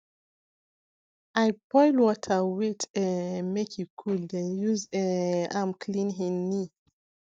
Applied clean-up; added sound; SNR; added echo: neural mask model DeepFilterNet 3.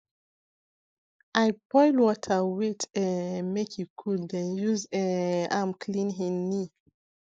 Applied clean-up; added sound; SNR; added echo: neural mask model Resemble Enhance denoiser.